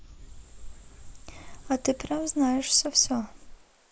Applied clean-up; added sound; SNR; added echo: neural mask model Resemble Enhance denoiser.